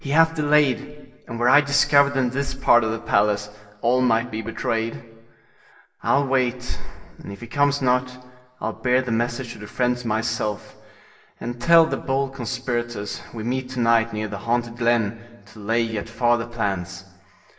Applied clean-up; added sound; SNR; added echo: none; none; none; reverberation time 0.9 s.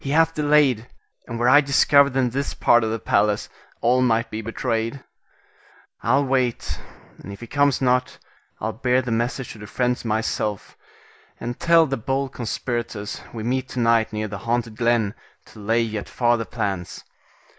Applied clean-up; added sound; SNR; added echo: none; none; none; none.